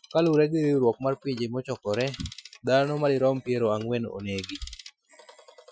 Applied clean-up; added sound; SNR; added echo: classical method Wiener filter.